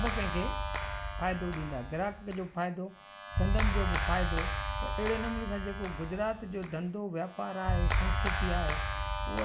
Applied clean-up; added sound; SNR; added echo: none; Clapping; -3 dB; none.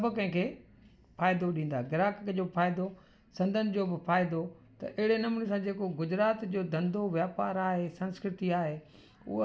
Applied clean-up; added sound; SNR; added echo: none; none; none; none.